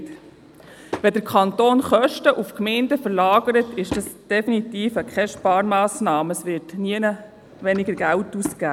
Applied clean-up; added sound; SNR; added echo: none; Drawer open or close / Wood; 18 dB; none.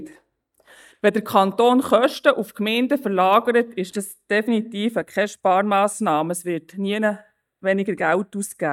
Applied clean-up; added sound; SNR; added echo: neural mask model DeepFilterNet 3.